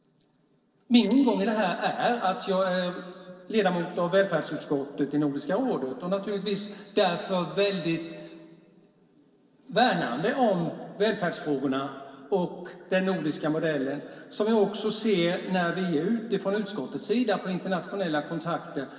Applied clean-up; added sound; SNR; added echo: neural separator model SepFormer DNS4.